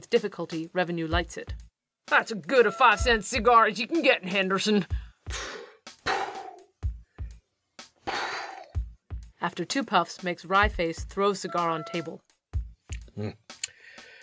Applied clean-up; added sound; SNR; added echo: none; Wind instrument, woodwind instrument + Drum kit; 12 dB; none.